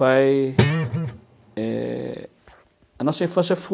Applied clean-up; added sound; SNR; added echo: none; Guitar; 0 dB; none.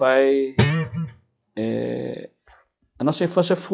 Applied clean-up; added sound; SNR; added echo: classical method log-MMSE.